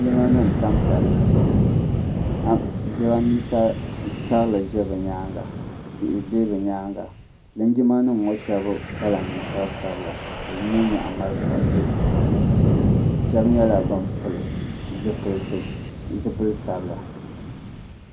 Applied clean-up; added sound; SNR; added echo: none; Wind; -1 dB; reverberation time 0.3 s.